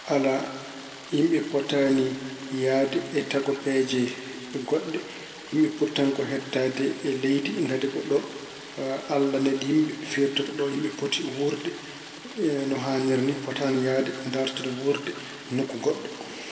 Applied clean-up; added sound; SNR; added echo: none; Stream; 17 dB; reverberation time 2.2 s.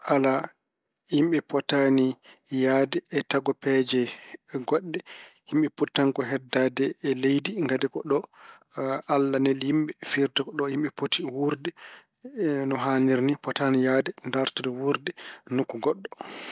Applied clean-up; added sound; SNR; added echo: none; none; none; none.